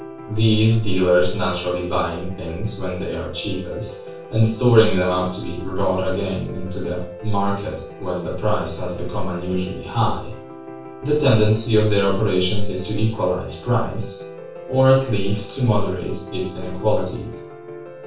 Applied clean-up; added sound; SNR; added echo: none; Piano; 15 dB; reverberation time 0.3 s.